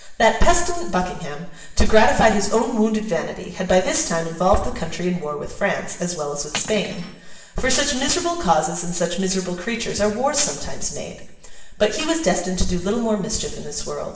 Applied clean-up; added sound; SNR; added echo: none; Cutlery, silverware; 11 dB; reverberation time 0.8 s.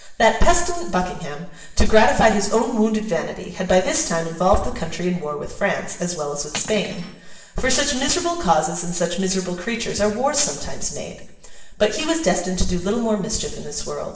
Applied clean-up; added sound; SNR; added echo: neural separator model SepFormer DNS4.